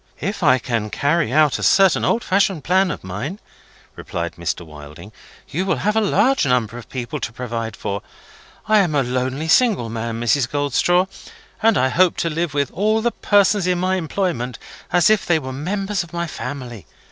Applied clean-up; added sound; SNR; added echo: none; none; none; none.